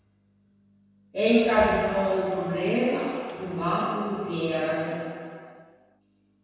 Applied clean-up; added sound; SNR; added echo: none; Cheering; 15 dB; reverberation time 1.9 s.